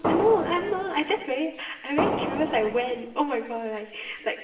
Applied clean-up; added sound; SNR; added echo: none; Fireworks; 3 dB; reverberation time 0.9 s.